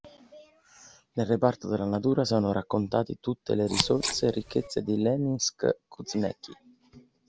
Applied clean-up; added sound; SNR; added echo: none; Scissors; 4 dB; none.